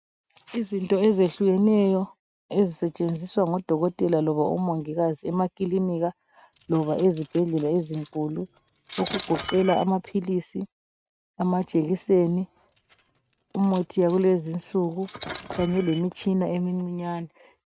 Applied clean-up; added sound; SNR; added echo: neural mask model RNNoise.